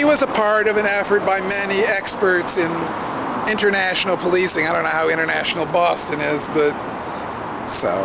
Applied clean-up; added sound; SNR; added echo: none; none; none; none.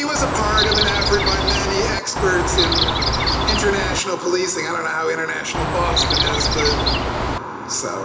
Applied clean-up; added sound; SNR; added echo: none; Chirp, tweet; -2 dB; reverberation time 0.8 s.